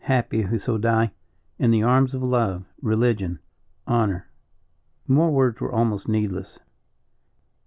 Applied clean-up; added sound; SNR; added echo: none; none; none; none.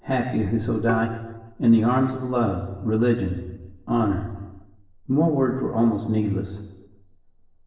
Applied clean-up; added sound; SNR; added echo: neural separator model SepFormer DNS4.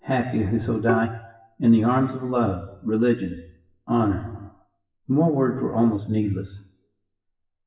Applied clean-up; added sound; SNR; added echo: classical method WPE with log-MMSE.